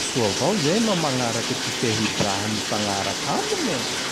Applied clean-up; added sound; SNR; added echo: none; Bathtub (filling or washing); 2 dB; none.